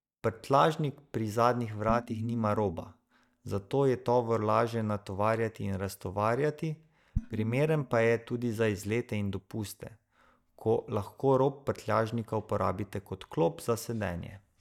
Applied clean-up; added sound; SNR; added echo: neural mask model DeepFilterNet 3.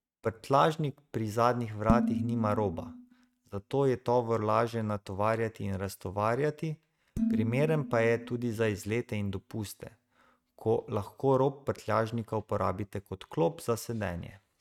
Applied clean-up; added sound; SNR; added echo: neural mask model RNNoise.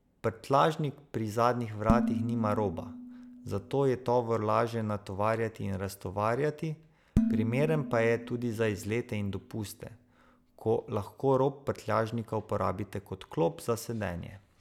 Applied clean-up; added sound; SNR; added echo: none; Dishes, pots, and pans; 5 dB; none.